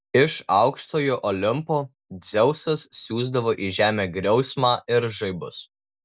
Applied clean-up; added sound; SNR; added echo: none; none; none; none.